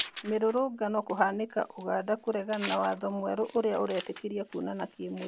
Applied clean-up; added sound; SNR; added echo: none; Tearing; 8 dB; none.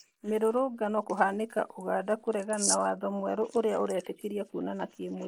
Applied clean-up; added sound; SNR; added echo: neural mask model Resemble Enhance denoiser.